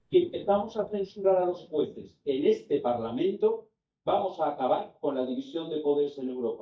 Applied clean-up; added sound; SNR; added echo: neural mask model DeepFilterNet 3.